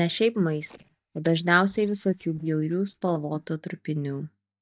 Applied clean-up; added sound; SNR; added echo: neural mask model DeepFilterNet 3.